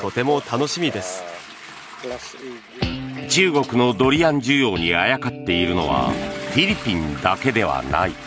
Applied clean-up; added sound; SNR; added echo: none; Toilet flush / Water; 15 dB; none.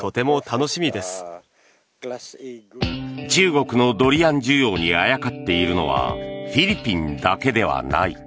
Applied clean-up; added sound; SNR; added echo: none; none; none; none.